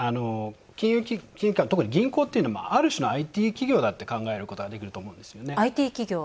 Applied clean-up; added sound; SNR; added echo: none; none; none; none.